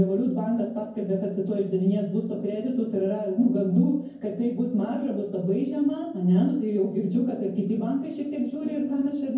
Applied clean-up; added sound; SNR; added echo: none; none; none; reverberation time 0.9 s.